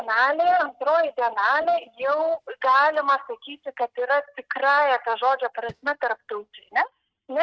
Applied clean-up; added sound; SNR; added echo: neural mask model RNNoise.